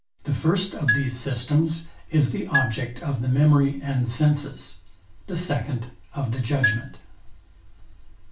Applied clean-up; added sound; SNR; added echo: none; Marimba, xylophone; 7 dB; reverberation time 0.3 s.